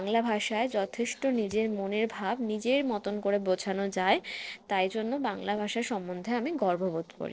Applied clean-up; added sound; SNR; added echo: neural separator model SepFormer DNS4.